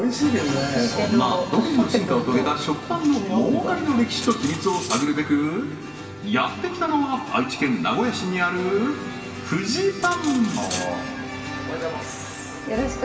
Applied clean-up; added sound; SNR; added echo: none; Cutlery, silverware; 15 dB; reverberation time 2.7 s.